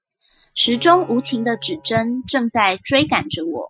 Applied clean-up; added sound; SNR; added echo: classical method spectral subtraction.